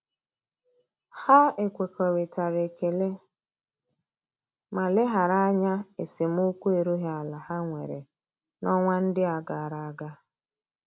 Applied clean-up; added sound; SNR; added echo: none; none; none; none.